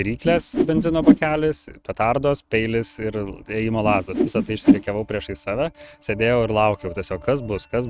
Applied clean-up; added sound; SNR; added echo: neural mask model RNNoise.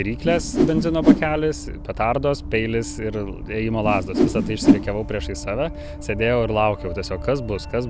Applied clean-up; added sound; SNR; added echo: none; Whoosh, swoosh, swish; -3 dB; none.